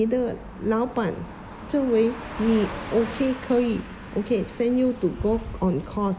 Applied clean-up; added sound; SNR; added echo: none; Car passing by / Truck; 16 dB; none.